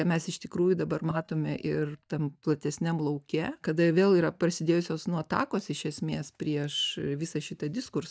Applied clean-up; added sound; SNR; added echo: neural mask model DeepFilterNet 3.